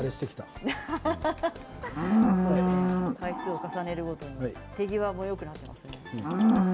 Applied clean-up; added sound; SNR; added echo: none; Livestock, farm animals, working animals; -4 dB; none.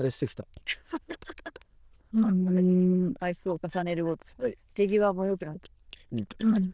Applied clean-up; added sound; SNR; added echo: neural diffusion model UNIVERSE++.